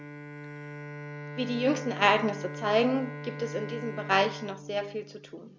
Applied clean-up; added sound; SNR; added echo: none; Bowed string instrument; 10 dB; none.